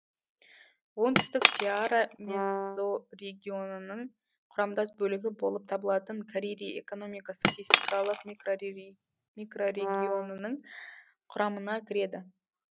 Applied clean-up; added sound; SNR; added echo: none; Brass instrument + Cutlery, silverware / Chink, clink; -2 dB; none.